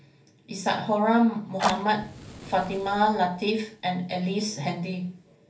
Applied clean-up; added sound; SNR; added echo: none; Fire; 11 dB; reverberation time 0.3 s.